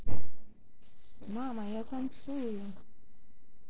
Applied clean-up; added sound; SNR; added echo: neural separator model SepFormer DNS4.